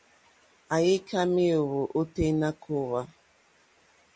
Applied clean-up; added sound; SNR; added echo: none; none; none; none.